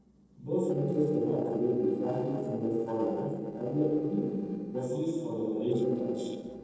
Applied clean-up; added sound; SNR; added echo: neural separator model SepFormer DNS4.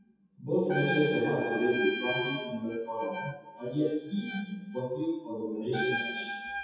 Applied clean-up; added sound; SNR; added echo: classical method WPE with log-MMSE.